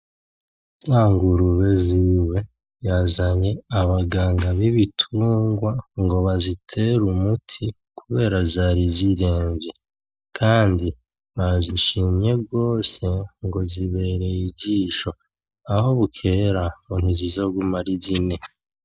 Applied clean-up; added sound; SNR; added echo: neural mask model DeepFilterNet 3.